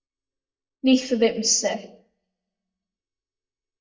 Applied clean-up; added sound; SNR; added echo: neural mask model DeepFilterNet 3.